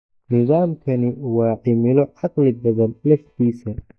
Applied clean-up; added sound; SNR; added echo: neural mask model DeepFilterNet 3.